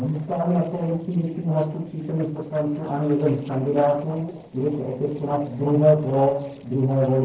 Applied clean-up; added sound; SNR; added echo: neural separator model SepFormer DNS4.